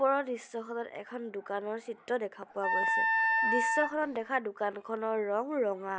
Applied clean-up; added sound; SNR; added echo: none; Wind instrument, woodwind instrument; -4 dB; none.